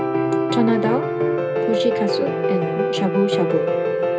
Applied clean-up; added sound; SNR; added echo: none; Piano; -4 dB; reverberation time 0.2 s.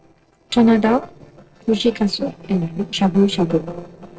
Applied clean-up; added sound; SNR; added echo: neural separator model SepFormer DNS4.